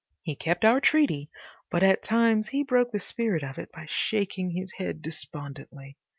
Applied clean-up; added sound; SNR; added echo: none; none; none; none.